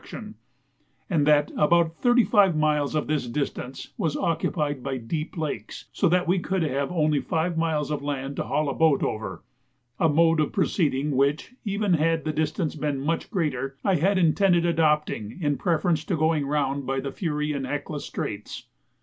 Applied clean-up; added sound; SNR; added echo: none; none; none; none.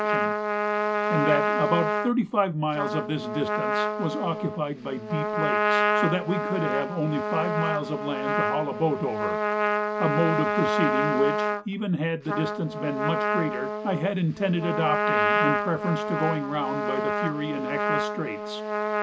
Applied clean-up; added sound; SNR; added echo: none; Trumpet; -1 dB; none.